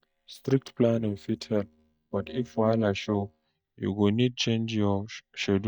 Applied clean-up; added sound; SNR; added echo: neural mask model DeepFilterNet 3.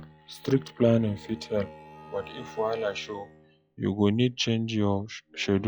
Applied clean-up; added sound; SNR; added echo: classical method log-MMSE.